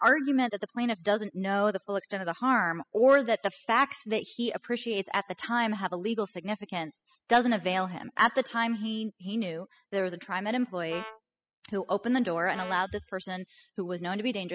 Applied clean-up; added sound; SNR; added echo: classical method spectral subtraction.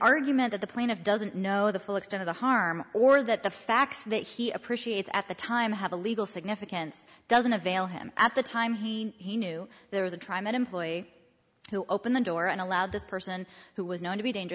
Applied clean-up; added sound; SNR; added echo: none; none; none; none.